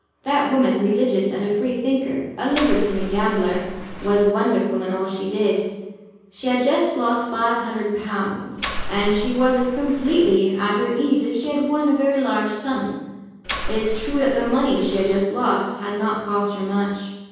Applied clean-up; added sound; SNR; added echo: none; Mechanisms; 7 dB; reverberation time 1.3 s.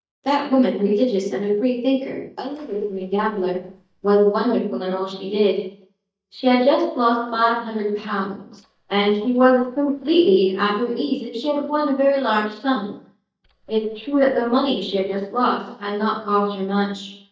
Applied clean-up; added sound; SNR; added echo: neural mask model DeepFilterNet 3.